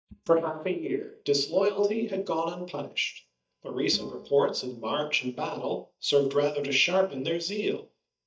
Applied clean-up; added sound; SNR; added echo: neural mask model DeepFilterNet 3.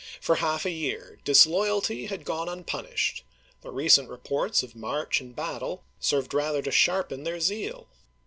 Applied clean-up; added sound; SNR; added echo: none; none; none; none.